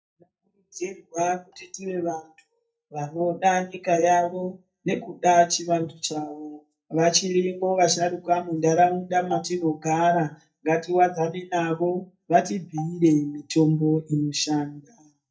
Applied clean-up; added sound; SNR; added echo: neural mask model DeepFilterNet 3.